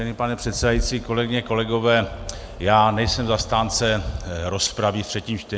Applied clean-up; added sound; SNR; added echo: none; none; none; none.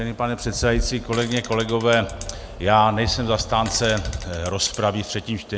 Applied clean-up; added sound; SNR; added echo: none; Fart; 19 dB; none.